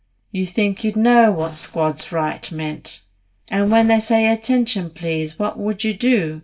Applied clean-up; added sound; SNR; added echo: neural separator model SepFormer DNS4.